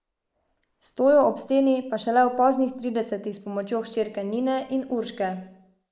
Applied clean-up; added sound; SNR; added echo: neural mask model Resemble Enhance denoiser.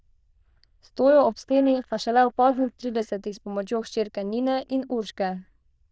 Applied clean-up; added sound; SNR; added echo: neural diffusion model UNIVERSE++.